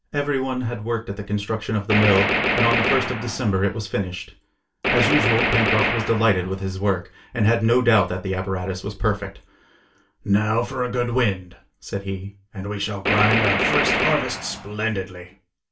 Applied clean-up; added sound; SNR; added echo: none; Gunshot, gunfire; 0 dB; reverberation time 0.2 s.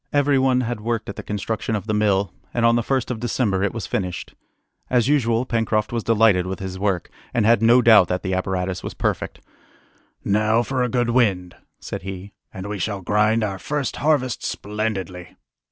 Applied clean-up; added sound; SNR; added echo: none; none; none; none.